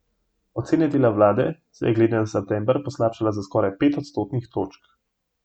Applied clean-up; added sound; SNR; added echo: none; none; none; none.